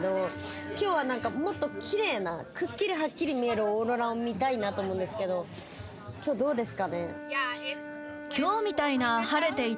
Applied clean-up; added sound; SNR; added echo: none; Wind instrument, woodwind instrument; 14 dB; none.